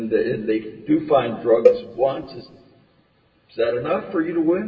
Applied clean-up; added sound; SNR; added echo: none; Cowbell; 1 dB; reverberation time 1.3 s.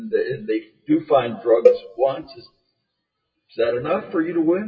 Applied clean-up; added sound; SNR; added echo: classical method WPE with log-MMSE.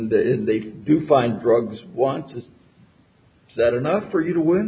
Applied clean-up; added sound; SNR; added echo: none; none; none; none.